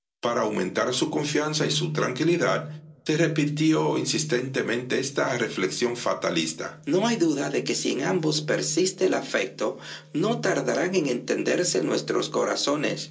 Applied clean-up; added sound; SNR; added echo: none; none; none; reverberation time 0.2 s.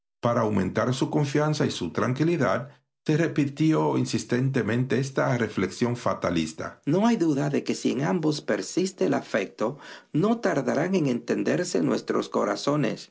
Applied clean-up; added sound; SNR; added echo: none; none; none; none.